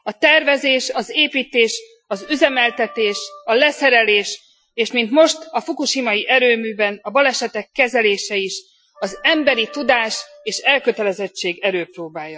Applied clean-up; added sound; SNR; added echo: classical method Wiener filter.